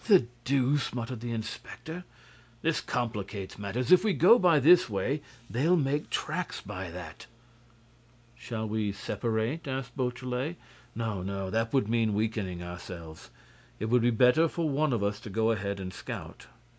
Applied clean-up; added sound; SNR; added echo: none; none; none; none.